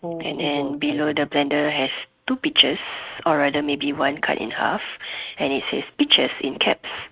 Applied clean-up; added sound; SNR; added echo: neural mask model RNNoise.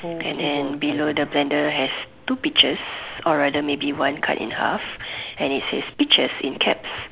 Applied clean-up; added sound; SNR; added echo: none; Typing; 17 dB; none.